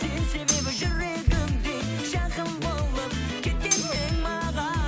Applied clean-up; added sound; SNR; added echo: none; Cutlery, silverware + Bass drum; 4 dB; none.